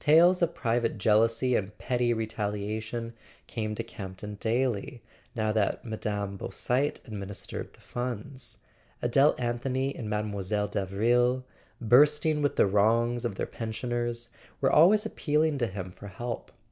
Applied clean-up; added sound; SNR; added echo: none; none; none; none.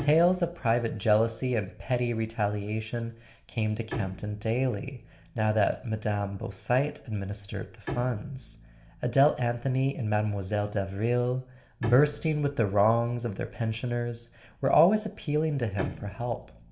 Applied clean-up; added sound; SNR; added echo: none; Bowed string instrument; 17 dB; reverberation time 0.6 s.